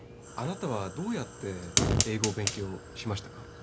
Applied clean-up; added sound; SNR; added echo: none; Fire; -2 dB; none.